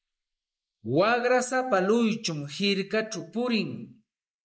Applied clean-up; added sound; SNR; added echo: neural mask model Resemble Enhance denoiser.